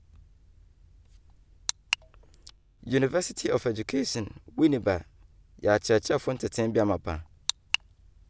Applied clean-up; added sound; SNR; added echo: none; none; none; none.